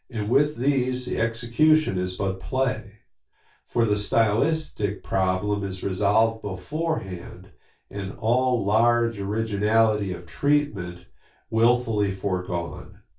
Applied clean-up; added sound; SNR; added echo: none; none; none; reverberation time 0.2 s.